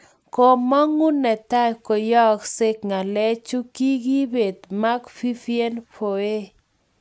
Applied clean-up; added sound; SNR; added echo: none; none; none; none.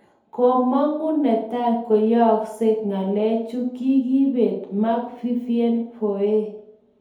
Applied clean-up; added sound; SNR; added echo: none; none; none; reverberation time 2.1 s.